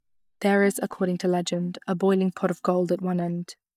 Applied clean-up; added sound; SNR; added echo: neural mask model DeepFilterNet 3.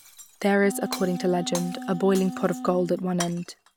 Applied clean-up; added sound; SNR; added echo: none; Wind instrument, woodwind instrument + Shatter; 11 dB; none.